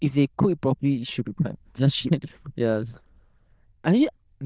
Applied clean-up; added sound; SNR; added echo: neural diffusion model UNIVERSE++.